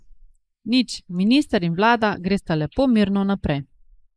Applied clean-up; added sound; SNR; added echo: neural mask model Resemble Enhance denoiser.